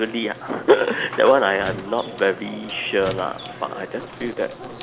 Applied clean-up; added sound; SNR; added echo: none; Squeak + Sink (filling or washing) / Water tap, faucet / Water; 14 dB; none.